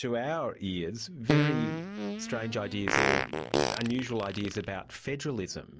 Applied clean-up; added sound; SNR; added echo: none; Fart; -2 dB; none.